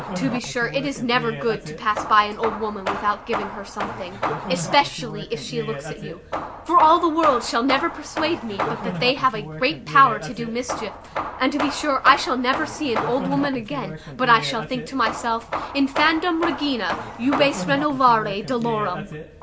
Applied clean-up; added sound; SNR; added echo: none; Hammer / Wood; 8 dB; none.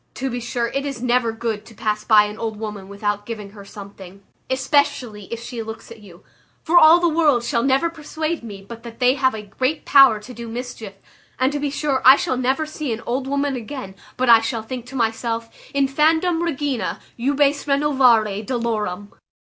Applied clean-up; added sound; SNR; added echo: none; none; none; none.